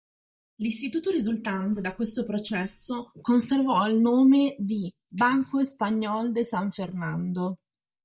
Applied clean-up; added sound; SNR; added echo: neural mask model DeepFilterNet 3.